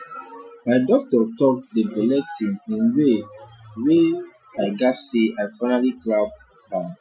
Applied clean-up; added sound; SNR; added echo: classical method Wiener filter.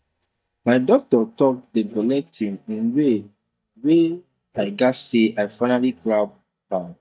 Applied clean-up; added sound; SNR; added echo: neural mask model DeepFilterNet 3.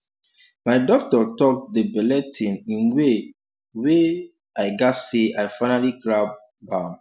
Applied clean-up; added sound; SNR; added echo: none; none; none; none.